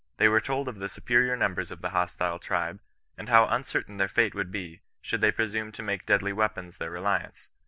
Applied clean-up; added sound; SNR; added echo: none; none; none; none.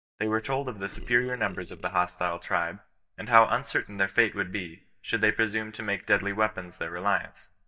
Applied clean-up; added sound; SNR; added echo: neural mask model DeepFilterNet 3.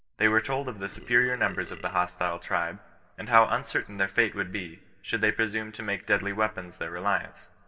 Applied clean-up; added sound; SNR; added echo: neural separator model SepFormer DNS4.